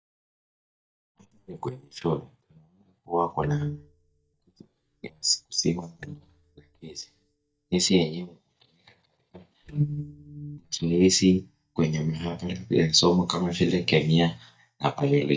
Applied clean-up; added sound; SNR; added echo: neural mask model DeepFilterNet 3.